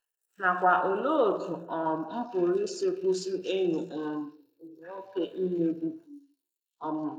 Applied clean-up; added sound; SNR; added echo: neural mask model Resemble Enhance denoiser.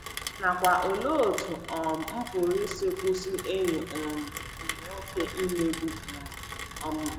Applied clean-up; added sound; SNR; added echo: none; Rain; 9 dB; none.